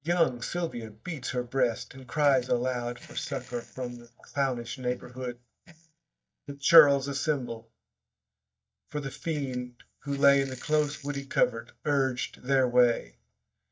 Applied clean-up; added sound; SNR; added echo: neural mask model DeepFilterNet 3.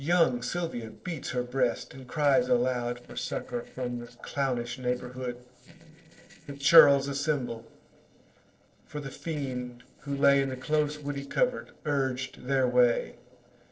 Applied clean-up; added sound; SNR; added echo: neural separator model SepFormer DNS4.